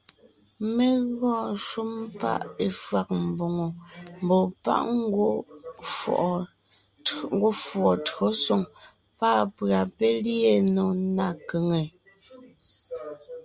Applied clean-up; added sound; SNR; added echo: none; none; none; none.